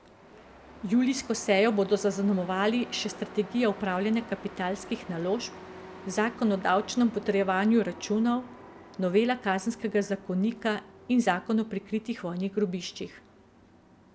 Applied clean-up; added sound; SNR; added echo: none; Truck; 18 dB; none.